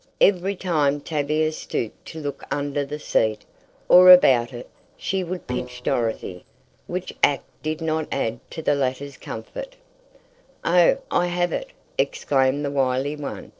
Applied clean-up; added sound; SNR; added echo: neural separator model SepFormer DNS4.